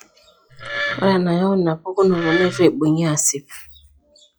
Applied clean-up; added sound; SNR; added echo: classical method log-MMSE.